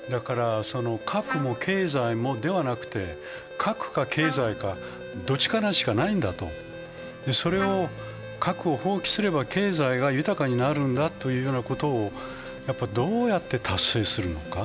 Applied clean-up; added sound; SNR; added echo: none; Alarm + Trumpet; 13 dB; none.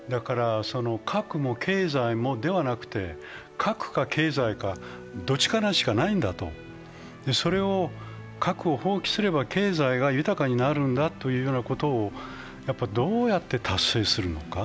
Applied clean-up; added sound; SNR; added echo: none; none; none; none.